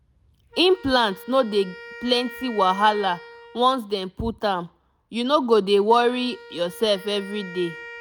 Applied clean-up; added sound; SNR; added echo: none; Wind instrument, woodwind instrument; 19 dB; none.